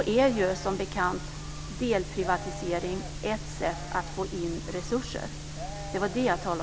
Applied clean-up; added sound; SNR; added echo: none; Livestock, farm animals, working animals; 17 dB; none.